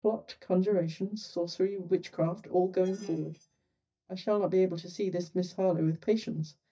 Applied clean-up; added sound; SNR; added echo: neural mask model DeepFilterNet 3.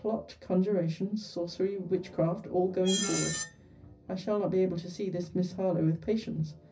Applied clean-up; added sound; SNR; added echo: none; Screech; 12 dB; reverberation time 0.4 s.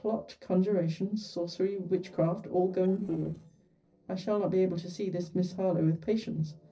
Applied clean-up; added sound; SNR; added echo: neural separator model SepFormer DNS4.